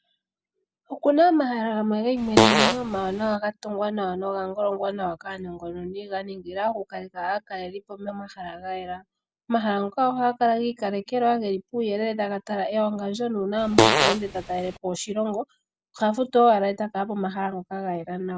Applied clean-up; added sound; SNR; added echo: none; Fart; -4 dB; none.